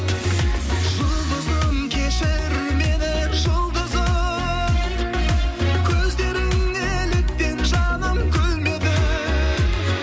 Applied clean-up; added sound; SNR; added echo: none; none; none; none.